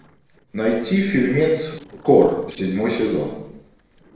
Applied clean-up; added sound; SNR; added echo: neural separator model SepFormer DNS4.